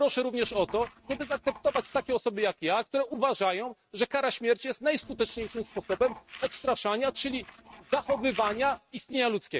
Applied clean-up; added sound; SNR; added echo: neural mask model RNNoise.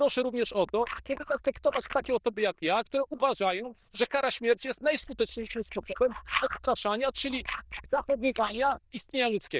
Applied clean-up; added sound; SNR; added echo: neural diffusion model UNIVERSE++.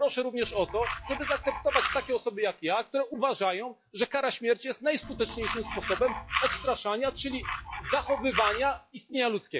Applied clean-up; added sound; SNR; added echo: classical method log-MMSE.